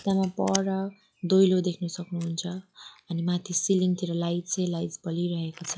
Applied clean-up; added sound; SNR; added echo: classical method log-MMSE.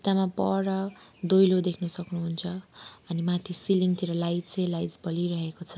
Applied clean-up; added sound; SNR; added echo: none; none; none; none.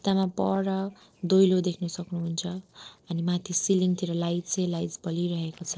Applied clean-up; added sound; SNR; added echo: neural separator model SepFormer DNS4.